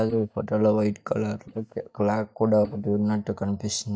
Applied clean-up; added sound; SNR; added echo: neural mask model DeepFilterNet 3.